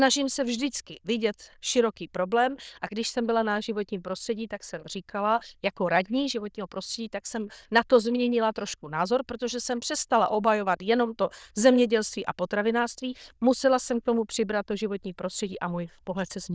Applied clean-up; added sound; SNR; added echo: neural diffusion model UNIVERSE++.